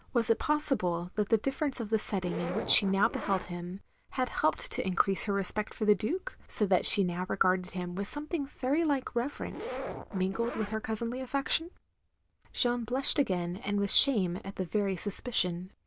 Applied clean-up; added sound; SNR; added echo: none; Zipper (clothing); 11 dB; none.